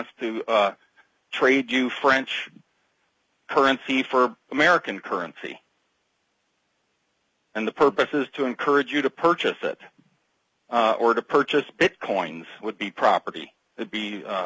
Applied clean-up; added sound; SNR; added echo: none; none; none; none.